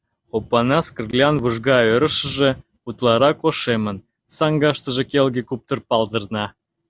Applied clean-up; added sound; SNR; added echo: none; none; none; none.